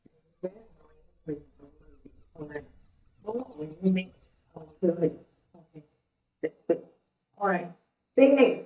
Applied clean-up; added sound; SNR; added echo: neural mask model DeepFilterNet 3.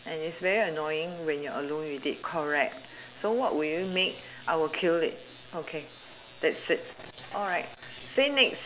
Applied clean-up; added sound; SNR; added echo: none; none; none; none.